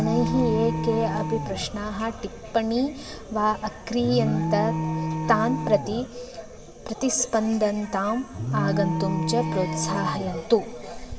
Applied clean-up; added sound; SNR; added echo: none; Alarm; 4 dB; reverberation time 2.2 s.